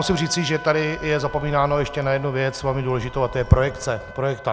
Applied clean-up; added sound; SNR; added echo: none; Wind instrument, woodwind instrument + Telephone; 15 dB; none.